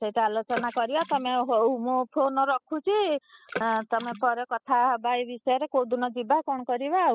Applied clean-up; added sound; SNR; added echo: classical method spectral subtraction.